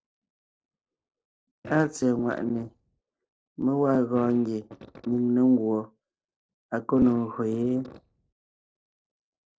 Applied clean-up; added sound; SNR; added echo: neural separator model SepFormer DNS4.